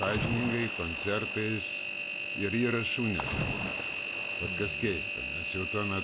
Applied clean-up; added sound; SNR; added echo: none; Engine + Splash, splatter; 0 dB; none.